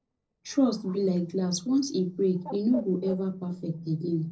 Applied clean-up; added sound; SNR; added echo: neural separator model SepFormer DNS4.